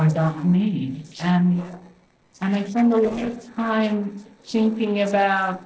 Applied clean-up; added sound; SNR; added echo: neural separator model SepFormer DNS4.